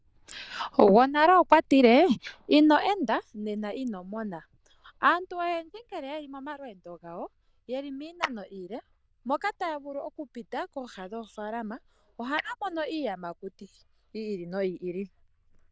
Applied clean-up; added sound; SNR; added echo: neural diffusion model UNIVERSE++.